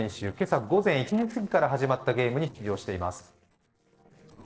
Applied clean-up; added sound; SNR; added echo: neural separator model SepFormer DNS4.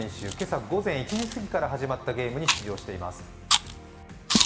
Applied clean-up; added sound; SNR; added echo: none; Chewing, mastication; 0 dB; reverberation time 1.5 s.